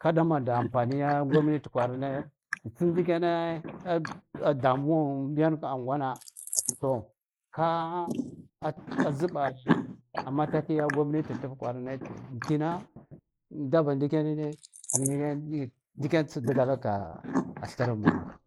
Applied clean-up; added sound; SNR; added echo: neural mask model Resemble Enhance denoiser.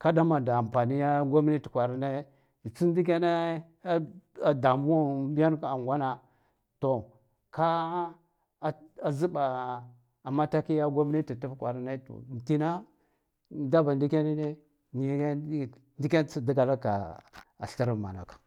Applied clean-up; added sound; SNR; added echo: none; none; none; none.